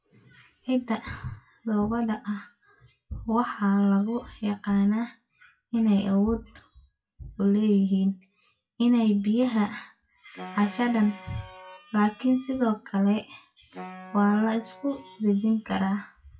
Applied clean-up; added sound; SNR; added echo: classical method WPE with log-MMSE.